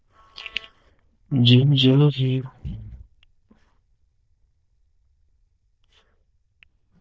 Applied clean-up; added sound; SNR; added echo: neural diffusion model UNIVERSE++.